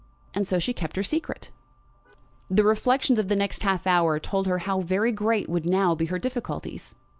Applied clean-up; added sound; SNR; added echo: none; none; none; none.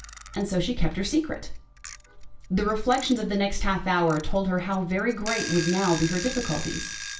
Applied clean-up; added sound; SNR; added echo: none; Alarm / Clock; 13 dB; reverberation time 0.3 s.